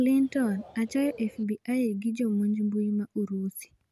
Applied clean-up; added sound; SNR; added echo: none; Bird; 20 dB; none.